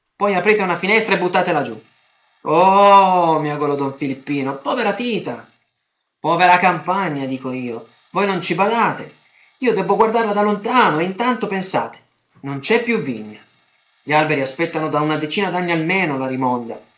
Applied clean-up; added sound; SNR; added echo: neural mask model Resemble Enhance denoiser.